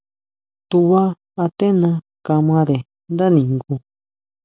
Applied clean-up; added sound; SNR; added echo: none; none; none; none.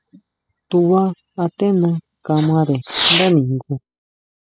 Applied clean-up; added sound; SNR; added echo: classical method spectral subtraction.